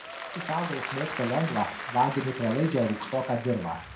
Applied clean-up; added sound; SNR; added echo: none; Applause; 8 dB; reverberation time 0.5 s.